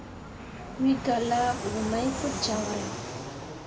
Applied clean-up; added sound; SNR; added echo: none; Fixed-wing aircraft, airplane; 6 dB; reverberation time 0.3 s.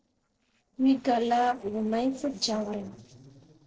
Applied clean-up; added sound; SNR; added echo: neural separator model SepFormer DNS4.